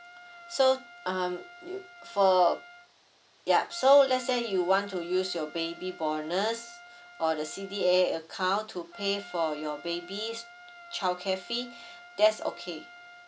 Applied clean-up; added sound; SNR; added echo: none; Trumpet; 20 dB; none.